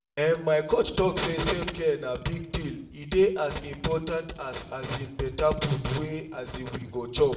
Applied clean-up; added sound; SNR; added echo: none; none; none; reverberation time 0.6 s.